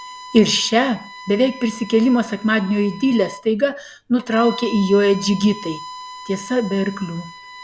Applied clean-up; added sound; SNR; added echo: none; Bowed string instrument; 17 dB; none.